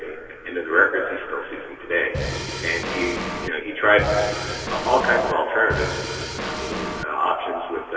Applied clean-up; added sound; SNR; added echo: none; Drum kit; 5 dB; reverberation time 2.7 s.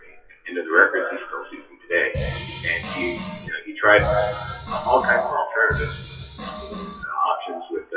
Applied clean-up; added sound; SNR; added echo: classical method WPE with log-MMSE.